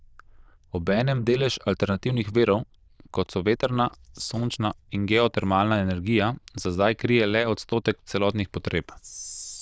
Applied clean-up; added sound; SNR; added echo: neural diffusion model UNIVERSE++.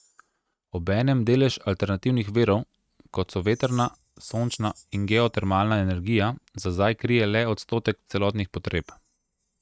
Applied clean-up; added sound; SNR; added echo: neural mask model RNNoise.